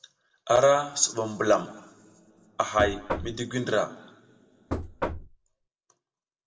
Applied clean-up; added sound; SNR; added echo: none; Knock; 6 dB; reverberation time 1.1 s.